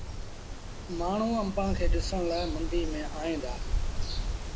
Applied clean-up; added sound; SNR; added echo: none; Wind; -2 dB; none.